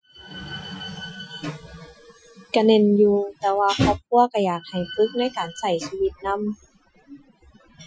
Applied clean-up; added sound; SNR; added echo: classical method Wiener filter.